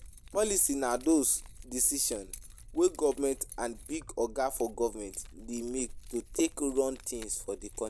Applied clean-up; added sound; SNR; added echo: none; Keys jangling; 16 dB; none.